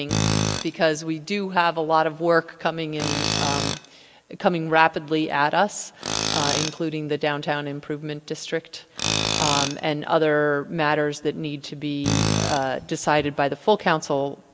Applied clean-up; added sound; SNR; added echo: none; Tools; 5 dB; none.